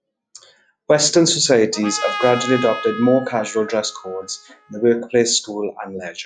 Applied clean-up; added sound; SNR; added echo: classical method log-MMSE.